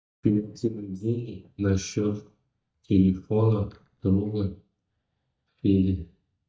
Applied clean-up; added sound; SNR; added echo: neural mask model DeepFilterNet 3.